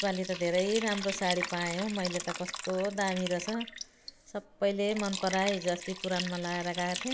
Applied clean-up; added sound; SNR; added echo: none; Liquid; 8 dB; none.